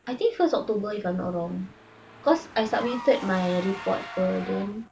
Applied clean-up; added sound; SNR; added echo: none; Engine / Car; 15 dB; none.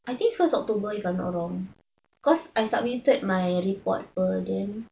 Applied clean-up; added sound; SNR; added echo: none; none; none; none.